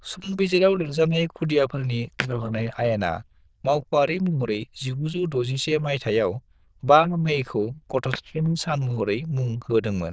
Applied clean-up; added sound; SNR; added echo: neural diffusion model UNIVERSE++.